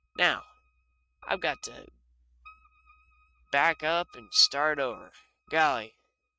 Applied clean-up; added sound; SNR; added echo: neural mask model RNNoise.